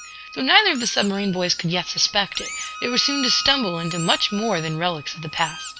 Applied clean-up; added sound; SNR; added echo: none; Squeak + Wind instrument, woodwind instrument; 12 dB; none.